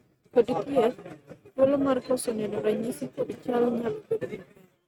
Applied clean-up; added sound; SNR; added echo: neural mask model RNNoise.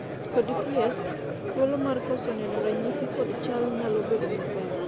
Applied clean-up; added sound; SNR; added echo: none; Crowd; 2 dB; none.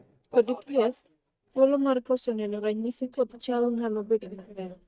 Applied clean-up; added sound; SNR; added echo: neural mask model DeepFilterNet 3.